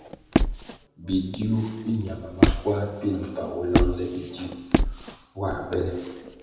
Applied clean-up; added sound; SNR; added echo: none; Squeak; -2 dB; reverberation time 1.0 s.